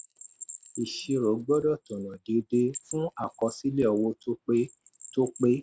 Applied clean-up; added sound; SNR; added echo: neural mask model RNNoise.